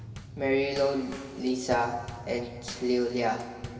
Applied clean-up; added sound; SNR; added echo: none; Bass drum / Snare drum / Drum kit; 14 dB; reverberation time 2.3 s.